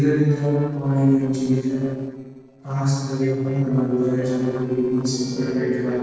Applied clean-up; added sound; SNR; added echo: neural separator model SepFormer DNS4.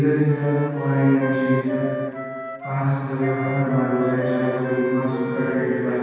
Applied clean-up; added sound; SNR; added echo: none; Wind instrument, woodwind instrument; 8 dB; reverberation time 2.1 s.